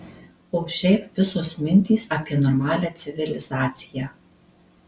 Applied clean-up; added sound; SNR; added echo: none; none; none; none.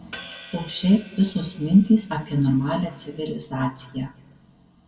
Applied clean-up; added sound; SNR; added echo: none; Hi-hat; 18 dB; reverberation time 1.2 s.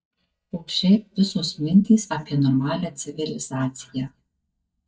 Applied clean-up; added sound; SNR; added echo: neural mask model DeepFilterNet 3.